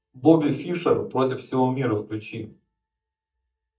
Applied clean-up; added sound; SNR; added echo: neural mask model DeepFilterNet 3.